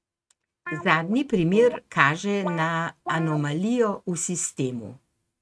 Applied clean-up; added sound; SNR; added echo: neural mask model RNNoise.